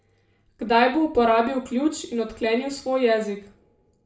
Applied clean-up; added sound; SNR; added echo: none; none; none; reverberation time 0.4 s.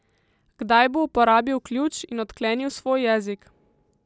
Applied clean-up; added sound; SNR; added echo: none; none; none; none.